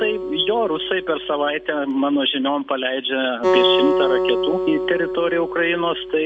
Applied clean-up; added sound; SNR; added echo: none; Acoustic guitar; 2 dB; none.